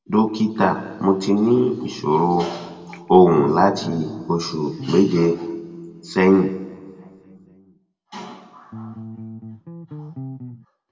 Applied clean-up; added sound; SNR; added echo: none; Bass guitar; 14 dB; reverberation time 1.6 s.